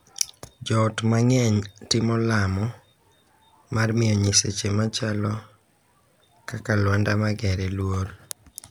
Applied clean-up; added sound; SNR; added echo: none; none; none; none.